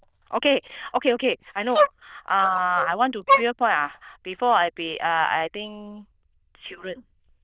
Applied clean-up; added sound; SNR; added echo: neural diffusion model UNIVERSE++.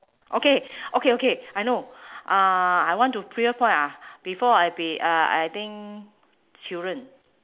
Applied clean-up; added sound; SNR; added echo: none; none; none; none.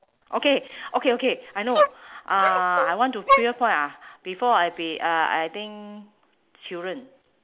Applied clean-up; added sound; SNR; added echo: none; Dog; 1 dB; none.